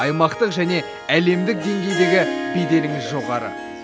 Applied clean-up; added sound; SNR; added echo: none; Harp; 7 dB; none.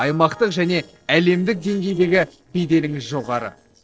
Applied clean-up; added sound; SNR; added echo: neural separator model SepFormer DNS4.